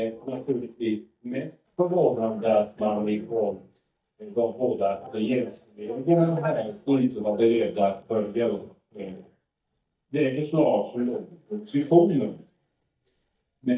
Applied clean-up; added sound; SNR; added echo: neural mask model DeepFilterNet 3.